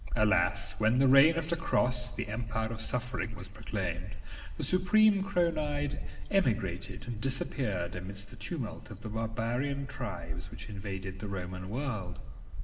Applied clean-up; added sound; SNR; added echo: none; Wind; 4 dB; reverberation time 1.4 s.